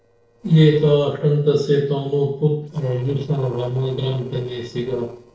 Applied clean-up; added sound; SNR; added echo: neural separator model SepFormer DNS4.